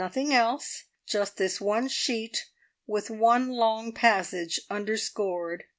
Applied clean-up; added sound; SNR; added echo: none; none; none; none.